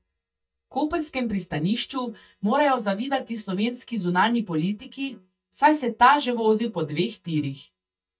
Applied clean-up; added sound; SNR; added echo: neural mask model DeepFilterNet 3.